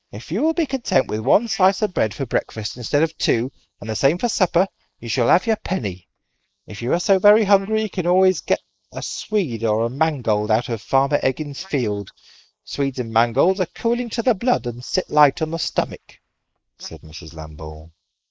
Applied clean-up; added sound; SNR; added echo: neural mask model Resemble Enhance denoiser.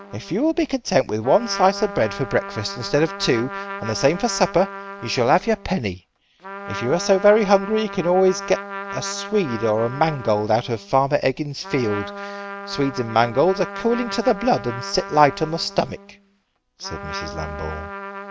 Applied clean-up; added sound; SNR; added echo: none; Trumpet; 12 dB; none.